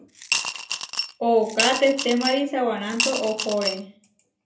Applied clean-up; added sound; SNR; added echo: none; Coin (dropping) / Glass; 4 dB; reverberation time 0.3 s.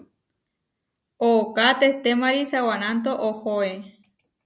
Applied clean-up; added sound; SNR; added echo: none; none; none; none.